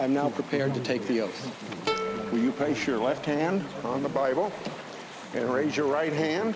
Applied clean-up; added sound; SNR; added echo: none; Plucked string instrument + Chatter / Stream; 8 dB; none.